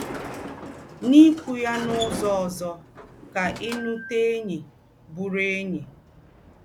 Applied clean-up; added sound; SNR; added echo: none; Sliding door; 13 dB; none.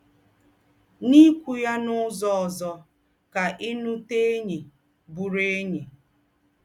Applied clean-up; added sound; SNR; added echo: none; none; none; none.